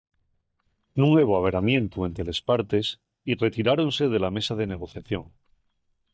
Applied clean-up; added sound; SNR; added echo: neural mask model DeepFilterNet 3.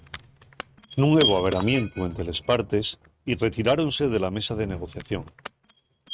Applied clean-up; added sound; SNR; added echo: neural mask model RNNoise.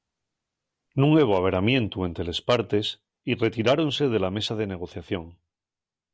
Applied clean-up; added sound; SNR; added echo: none; none; none; none.